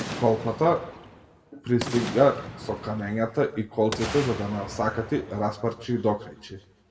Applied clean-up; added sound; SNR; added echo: none; Boom; 12 dB; reverberation time 0.7 s.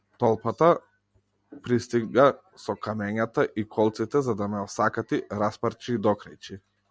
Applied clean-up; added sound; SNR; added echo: none; none; none; none.